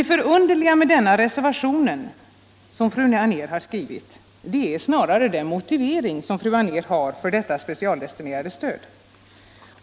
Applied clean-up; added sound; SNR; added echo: none; none; none; none.